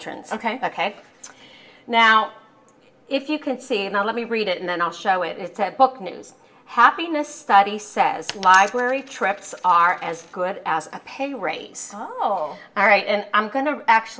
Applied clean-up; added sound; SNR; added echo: none; Coin (dropping); 18 dB; reverberation time 0.6 s.